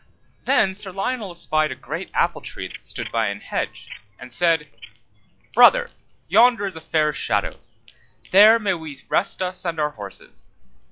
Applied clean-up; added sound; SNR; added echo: classical method log-MMSE.